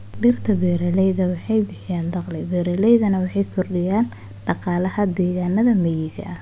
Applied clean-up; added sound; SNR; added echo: none; none; none; none.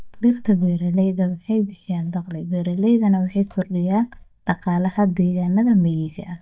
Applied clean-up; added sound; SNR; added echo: neural mask model DeepFilterNet 3.